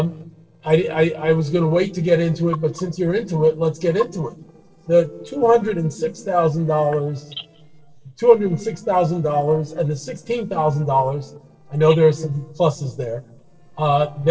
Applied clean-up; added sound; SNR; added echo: neural separator model SepFormer DNS4.